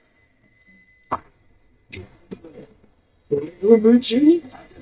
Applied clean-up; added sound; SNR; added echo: neural mask model DeepFilterNet 3.